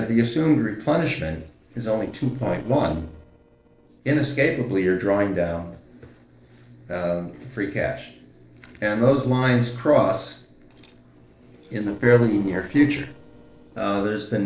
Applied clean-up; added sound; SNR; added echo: neural separator model SepFormer DNS4.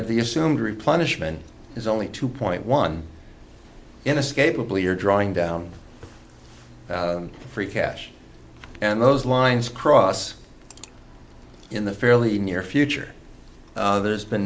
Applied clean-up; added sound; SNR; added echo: none; none; none; none.